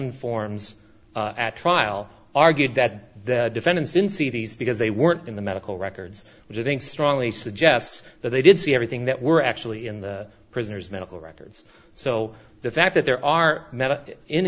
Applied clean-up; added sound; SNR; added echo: none; none; none; none.